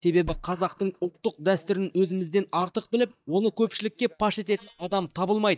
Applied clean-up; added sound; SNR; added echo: neural mask model DeepFilterNet 3.